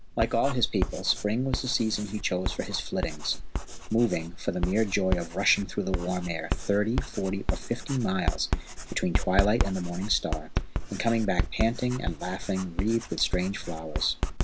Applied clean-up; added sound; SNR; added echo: none; Writing; 2 dB; none.